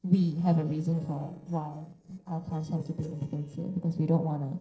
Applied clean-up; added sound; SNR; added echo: neural separator model SepFormer DNS4.